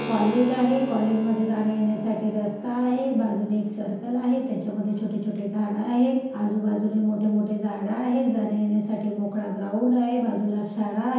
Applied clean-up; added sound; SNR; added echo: none; Keyboard (musical); 18 dB; reverberation time 1.0 s.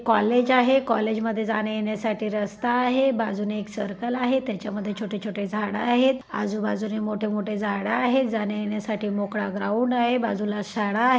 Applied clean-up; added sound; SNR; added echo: none; none; none; none.